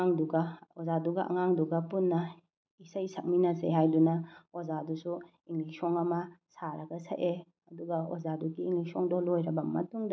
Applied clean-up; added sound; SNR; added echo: none; none; none; none.